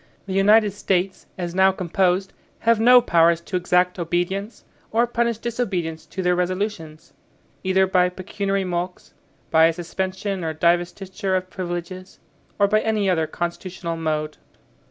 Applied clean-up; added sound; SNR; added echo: none; none; none; none.